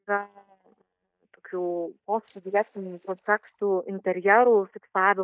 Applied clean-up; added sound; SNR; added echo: neural mask model DeepFilterNet 3.